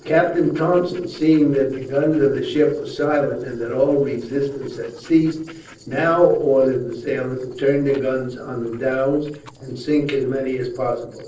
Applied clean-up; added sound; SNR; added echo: neural separator model SepFormer DNS4.